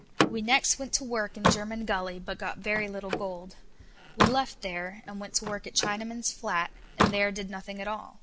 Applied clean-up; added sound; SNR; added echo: none; Slam; 2 dB; none.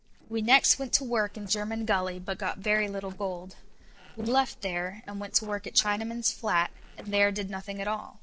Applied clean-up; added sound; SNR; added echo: neural separator model SepFormer DNS4.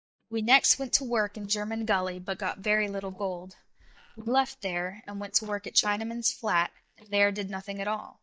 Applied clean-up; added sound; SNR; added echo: neural mask model DeepFilterNet 3.